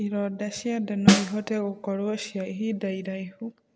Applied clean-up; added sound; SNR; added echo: none; Snare drum; -2 dB; none.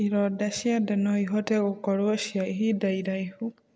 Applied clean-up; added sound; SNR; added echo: none; none; none; none.